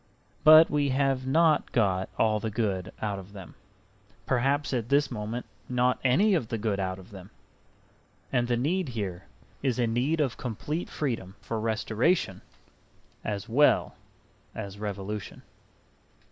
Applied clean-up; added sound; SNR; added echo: none; none; none; none.